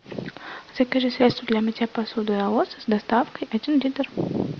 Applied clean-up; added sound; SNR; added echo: none; none; none; none.